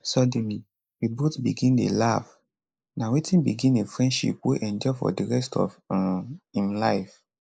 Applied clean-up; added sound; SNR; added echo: neural mask model Resemble Enhance denoiser.